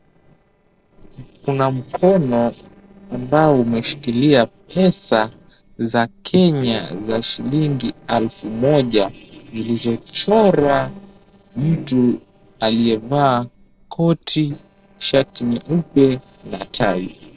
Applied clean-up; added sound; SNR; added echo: neural separator model SepFormer DNS4.